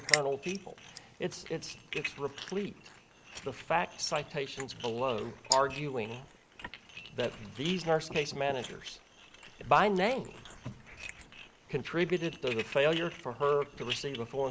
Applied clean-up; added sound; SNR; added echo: neural mask model Resemble Enhance denoiser.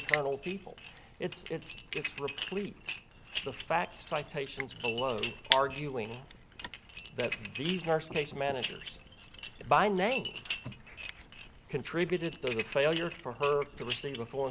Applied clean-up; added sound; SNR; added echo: none; Dishes, pots, and pans + Crushing; 4 dB; none.